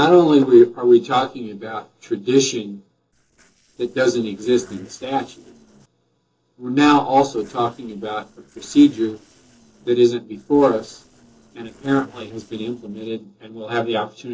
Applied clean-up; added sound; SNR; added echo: neural separator model SepFormer DNS4.